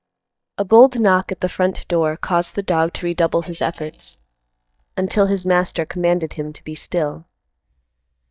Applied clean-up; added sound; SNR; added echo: neural mask model DeepFilterNet 3.